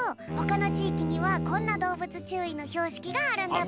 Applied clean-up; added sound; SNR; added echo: none; Bowed string instrument; 2 dB; none.